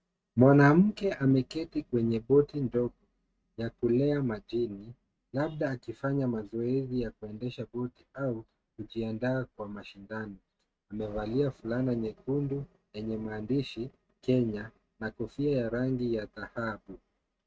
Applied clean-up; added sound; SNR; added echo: neural mask model RNNoise.